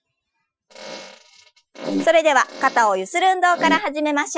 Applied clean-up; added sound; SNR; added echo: classical method Wiener filter.